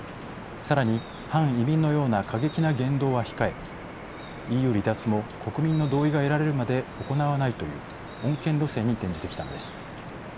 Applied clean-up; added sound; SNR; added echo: none; Drip; 12 dB; none.